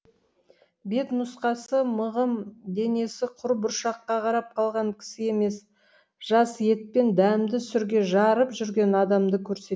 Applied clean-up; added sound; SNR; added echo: none; none; none; none.